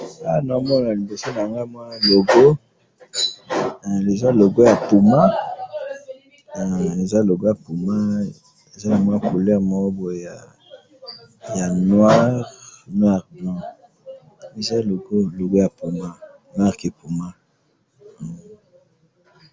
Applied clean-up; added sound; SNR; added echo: none; none; none; none.